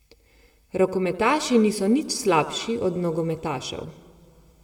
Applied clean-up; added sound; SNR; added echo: none; none; none; reverberation time 1.3 s.